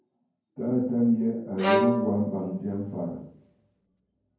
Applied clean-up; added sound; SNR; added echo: none; Bowed string instrument; 2 dB; reverberation time 0.9 s.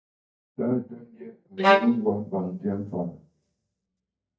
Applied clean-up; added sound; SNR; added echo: neural mask model DeepFilterNet 3.